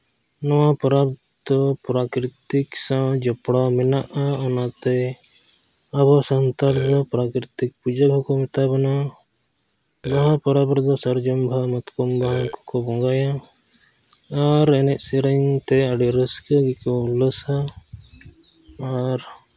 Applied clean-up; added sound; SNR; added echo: none; Burping, eructation; 9 dB; none.